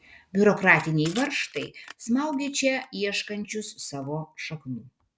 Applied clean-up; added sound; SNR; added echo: none; Crushing; 19 dB; none.